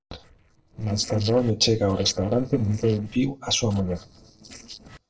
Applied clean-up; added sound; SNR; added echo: neural separator model SepFormer DNS4.